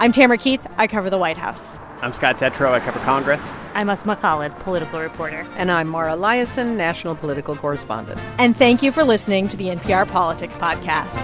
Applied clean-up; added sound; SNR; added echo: none; Car passing by; 18 dB; none.